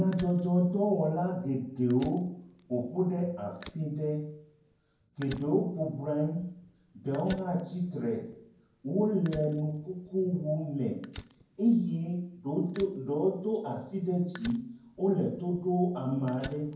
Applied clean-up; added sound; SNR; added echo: none; Fire; 19 dB; reverberation time 0.9 s.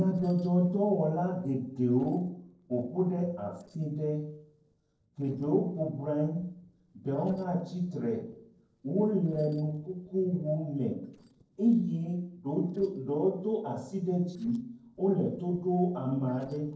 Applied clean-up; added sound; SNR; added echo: neural separator model SepFormer DNS4.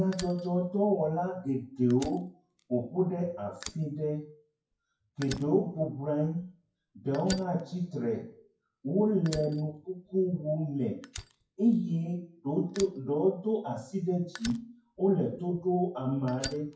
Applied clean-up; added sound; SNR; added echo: classical method WPE with log-MMSE.